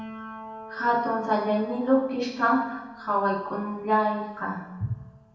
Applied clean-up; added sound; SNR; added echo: none; Piano; 18 dB; reverberation time 0.9 s.